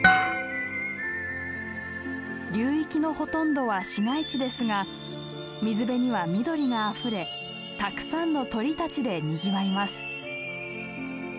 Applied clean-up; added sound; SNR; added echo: none; Harp; -1 dB; none.